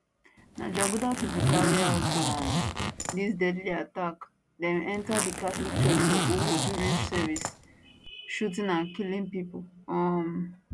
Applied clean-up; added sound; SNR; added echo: none; Zipper (clothing); -3 dB; none.